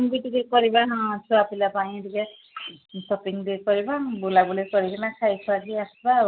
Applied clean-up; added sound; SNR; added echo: none; none; none; none.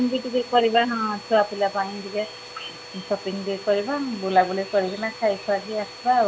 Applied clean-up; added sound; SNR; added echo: none; Domestic sounds, home sounds; 16 dB; none.